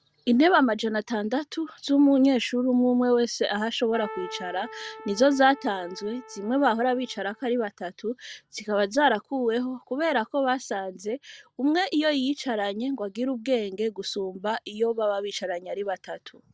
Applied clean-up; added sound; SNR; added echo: none; Keyboard (musical); 16 dB; none.